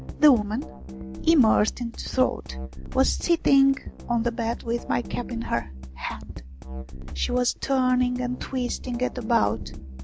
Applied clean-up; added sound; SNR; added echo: none; Drum kit; 11 dB; none.